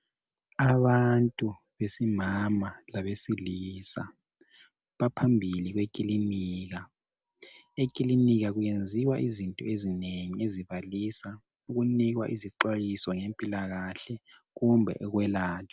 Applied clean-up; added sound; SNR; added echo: none; none; none; none.